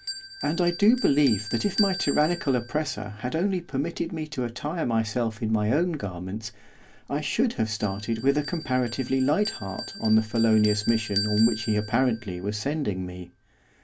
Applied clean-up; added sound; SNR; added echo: none; Bell; 13 dB; none.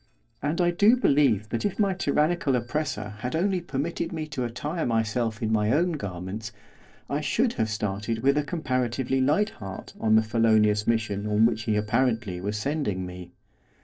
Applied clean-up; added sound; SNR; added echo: neural separator model SepFormer DNS4.